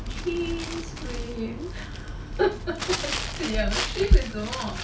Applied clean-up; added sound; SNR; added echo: none; Crumpling, crinkling; 10 dB; none.